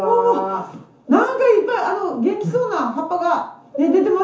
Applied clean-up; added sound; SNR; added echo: none; none; none; reverberation time 0.9 s.